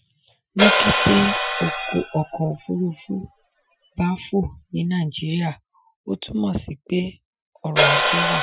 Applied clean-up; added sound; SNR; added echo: classical method Wiener filter.